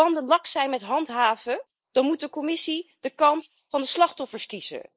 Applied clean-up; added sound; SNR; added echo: neural mask model Resemble Enhance denoiser.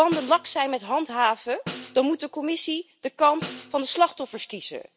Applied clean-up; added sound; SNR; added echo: none; Snare drum; 17 dB; none.